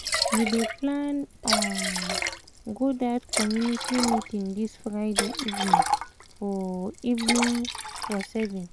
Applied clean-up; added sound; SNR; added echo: none; Liquid; 1 dB; none.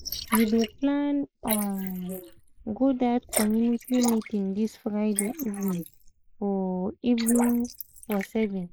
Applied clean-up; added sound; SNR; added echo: neural mask model Resemble Enhance denoiser.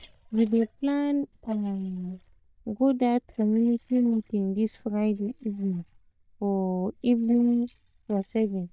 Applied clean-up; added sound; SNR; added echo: neural mask model DeepFilterNet 3.